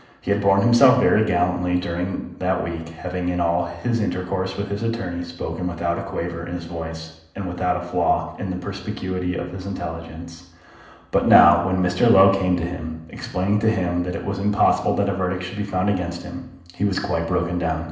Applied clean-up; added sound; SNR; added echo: none; none; none; reverberation time 0.8 s.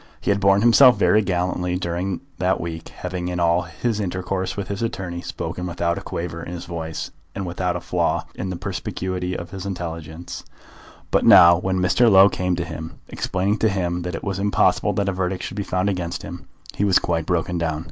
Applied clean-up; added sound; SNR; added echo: none; none; none; none.